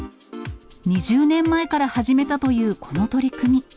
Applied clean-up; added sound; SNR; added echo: none; none; none; none.